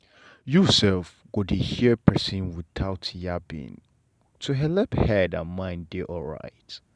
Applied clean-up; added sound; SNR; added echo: none; none; none; none.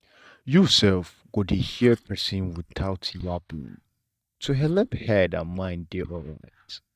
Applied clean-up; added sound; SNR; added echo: neural mask model DeepFilterNet 3.